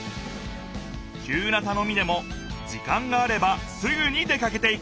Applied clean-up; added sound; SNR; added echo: none; none; none; none.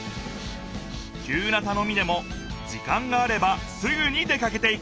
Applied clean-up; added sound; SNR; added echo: none; Breathing; 20 dB; none.